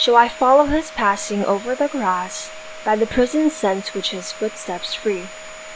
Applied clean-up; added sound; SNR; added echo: none; Domestic sounds, home sounds; 15 dB; none.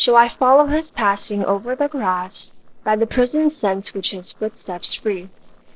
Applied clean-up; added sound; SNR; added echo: neural separator model SepFormer DNS4.